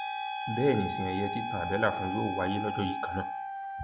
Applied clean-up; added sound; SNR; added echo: none; Wind instrument, woodwind instrument + Wind instrument, woodwind instrument; 3 dB; none.